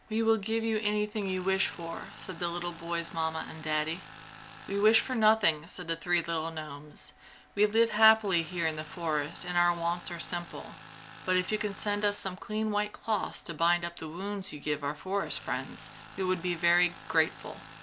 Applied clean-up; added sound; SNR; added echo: none; Tools; 19 dB; none.